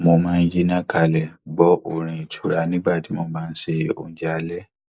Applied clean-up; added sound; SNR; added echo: neural mask model Resemble Enhance denoiser.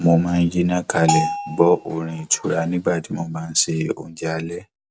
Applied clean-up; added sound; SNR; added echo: none; Bell; 4 dB; none.